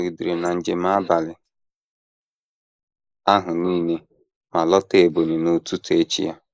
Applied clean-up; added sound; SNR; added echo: neural mask model Resemble Enhance denoiser.